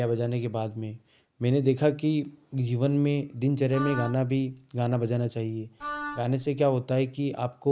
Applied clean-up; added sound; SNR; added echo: none; Wind instrument, woodwind instrument; 11 dB; none.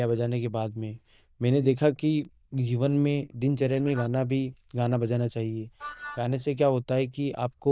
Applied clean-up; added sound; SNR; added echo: neural diffusion model UNIVERSE++.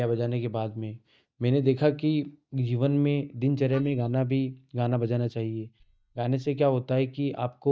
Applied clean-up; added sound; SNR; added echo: neural mask model DeepFilterNet 3.